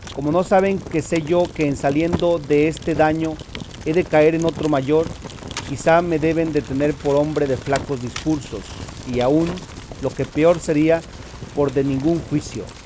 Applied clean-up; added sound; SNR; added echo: none; Fire; 13 dB; none.